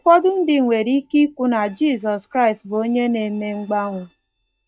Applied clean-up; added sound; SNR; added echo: neural mask model DeepFilterNet 3.